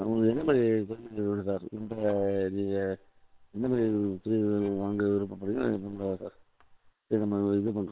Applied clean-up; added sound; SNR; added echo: neural separator model SepFormer WHAM!.